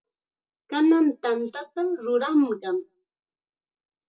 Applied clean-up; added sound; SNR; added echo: none; none; none; reverberation time 0.2 s.